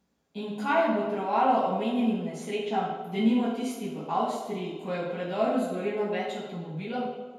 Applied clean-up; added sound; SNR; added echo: none; none; none; reverberation time 1.1 s.